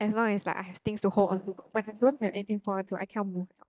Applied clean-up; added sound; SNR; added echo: neural mask model DeepFilterNet 3.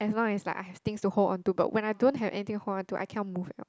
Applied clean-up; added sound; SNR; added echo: none; none; none; none.